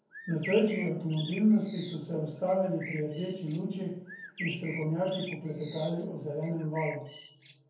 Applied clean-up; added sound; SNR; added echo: none; Bird; 13 dB; reverberation time 0.6 s.